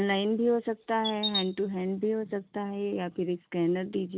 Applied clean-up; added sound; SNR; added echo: none; Chirp, tweet; 6 dB; none.